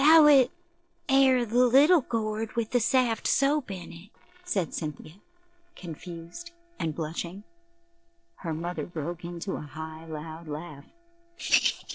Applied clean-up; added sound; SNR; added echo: neural separator model SepFormer DNS4.